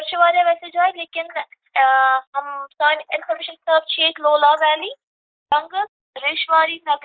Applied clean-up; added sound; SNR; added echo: neural mask model Resemble Enhance denoiser.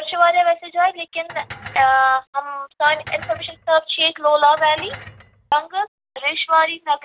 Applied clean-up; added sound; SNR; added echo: none; Dishes, pots, and pans; 18 dB; none.